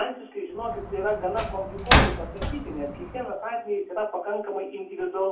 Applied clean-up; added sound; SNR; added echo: none; Slam; -3 dB; reverberation time 0.2 s.